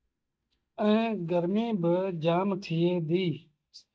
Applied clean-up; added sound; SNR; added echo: neural mask model DeepFilterNet 3.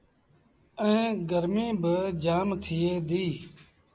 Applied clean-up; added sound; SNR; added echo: none; none; none; none.